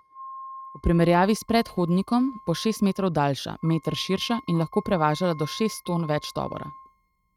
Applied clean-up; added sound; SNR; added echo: neural mask model RNNoise.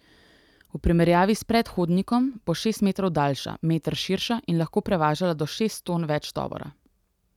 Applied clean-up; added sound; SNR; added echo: none; none; none; none.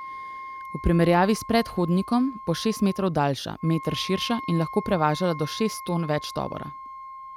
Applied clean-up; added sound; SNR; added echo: none; Wind instrument, woodwind instrument; 13 dB; none.